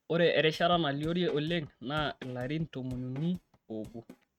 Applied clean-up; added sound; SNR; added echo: neural mask model RNNoise.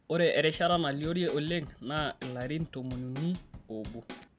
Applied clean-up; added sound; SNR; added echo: none; Drum / Drum kit; 16 dB; none.